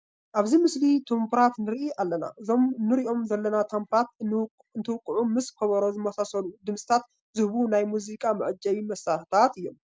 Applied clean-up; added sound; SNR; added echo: none; none; none; none.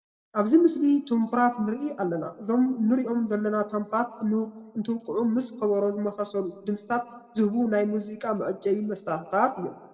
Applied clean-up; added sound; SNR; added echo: none; none; none; reverberation time 0.9 s.